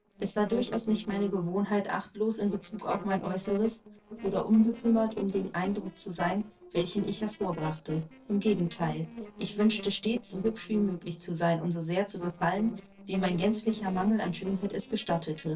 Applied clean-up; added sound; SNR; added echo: neural separator model SepFormer DNS4.